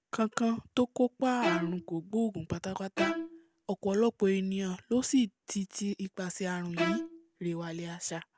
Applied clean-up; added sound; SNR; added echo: none; Bowed string instrument; 5 dB; none.